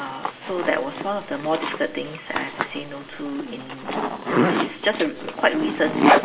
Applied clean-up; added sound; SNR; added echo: none; Zipper (clothing); -1 dB; reverberation time 1.8 s.